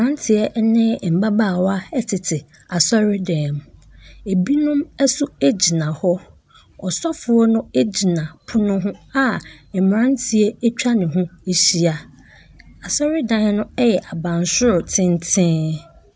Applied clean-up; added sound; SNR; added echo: none; none; none; none.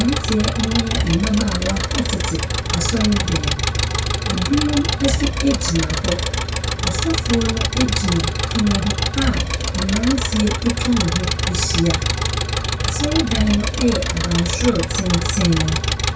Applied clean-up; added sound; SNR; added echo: none; Engine; -1 dB; reverberation time 0.2 s.